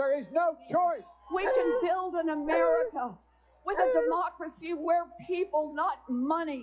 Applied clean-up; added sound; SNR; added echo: classical method log-MMSE.